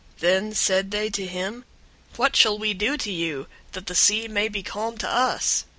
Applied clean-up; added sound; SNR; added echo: none; none; none; none.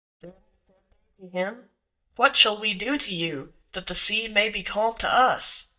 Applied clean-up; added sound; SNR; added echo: neural mask model DeepFilterNet 3.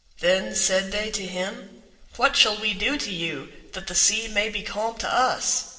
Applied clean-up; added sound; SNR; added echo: neural separator model SepFormer DNS4.